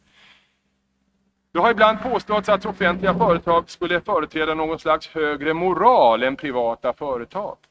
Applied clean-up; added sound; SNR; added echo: neural mask model RNNoise.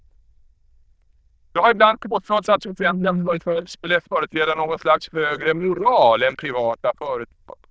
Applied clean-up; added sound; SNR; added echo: neural diffusion model UNIVERSE++.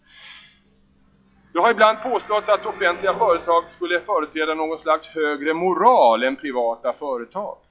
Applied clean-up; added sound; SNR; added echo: classical method log-MMSE.